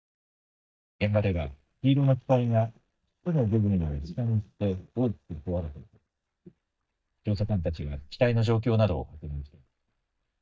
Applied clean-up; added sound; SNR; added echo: neural mask model DeepFilterNet 3.